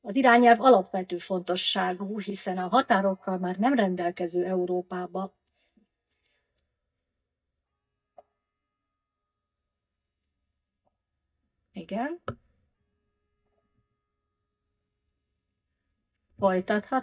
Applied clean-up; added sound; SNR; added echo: neural mask model DeepFilterNet 3.